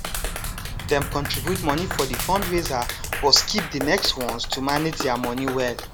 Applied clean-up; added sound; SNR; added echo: none; Bird vocalization, bird call, bird song + Clapping; 5 dB; none.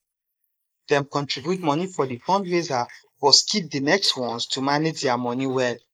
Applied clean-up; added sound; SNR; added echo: neural mask model Resemble Enhance denoiser.